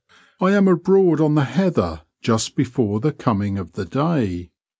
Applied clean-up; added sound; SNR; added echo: none; none; none; none.